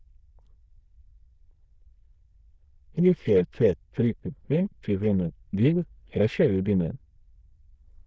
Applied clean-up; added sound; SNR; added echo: neural diffusion model UNIVERSE++.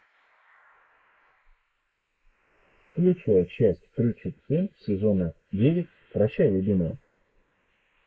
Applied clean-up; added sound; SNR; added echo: neural mask model Resemble Enhance denoiser.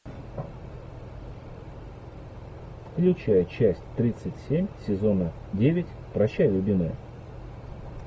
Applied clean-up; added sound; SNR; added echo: none; none; none; none.